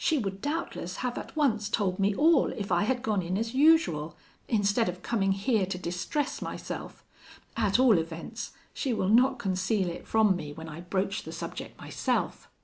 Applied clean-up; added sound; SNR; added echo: none; none; none; none.